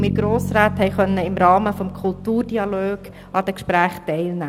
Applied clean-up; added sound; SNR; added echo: none; Bass guitar; 8 dB; none.